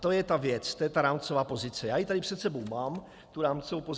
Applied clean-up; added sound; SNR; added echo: none; none; none; none.